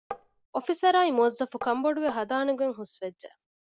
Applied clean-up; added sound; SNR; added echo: none; Tap; 13 dB; none.